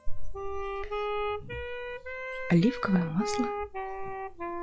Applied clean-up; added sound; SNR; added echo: classical method log-MMSE.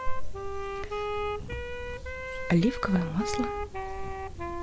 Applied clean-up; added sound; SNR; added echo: none; Wind instrument, woodwind instrument; 6 dB; none.